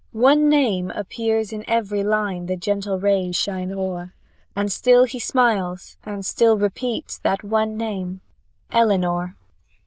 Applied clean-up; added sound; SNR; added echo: neural diffusion model UNIVERSE++.